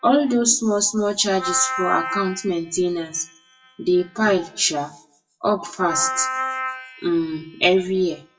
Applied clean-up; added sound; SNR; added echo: classical method WPE with log-MMSE.